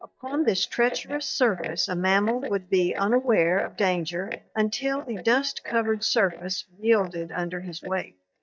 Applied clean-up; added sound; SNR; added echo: neural mask model DeepFilterNet 3.